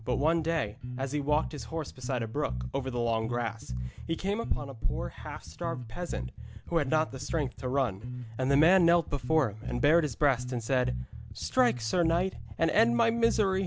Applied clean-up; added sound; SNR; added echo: none; Bass guitar; 8 dB; none.